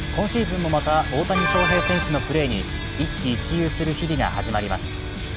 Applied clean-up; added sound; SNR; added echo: none; Aircraft; 9 dB; none.